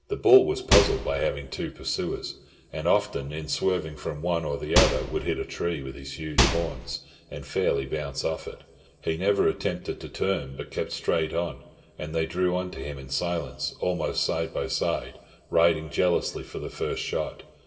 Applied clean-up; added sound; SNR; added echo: none; Microwave oven; -3 dB; reverberation time 2.6 s.